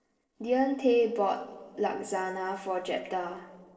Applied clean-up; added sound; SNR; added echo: neural separator model SepFormer DNS4.